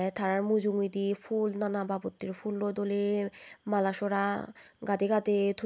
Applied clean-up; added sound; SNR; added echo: none; none; none; none.